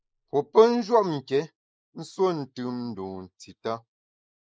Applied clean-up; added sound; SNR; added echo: neural mask model Resemble Enhance denoiser.